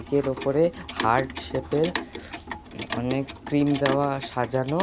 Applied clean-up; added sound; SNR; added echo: none; Clock; 9 dB; none.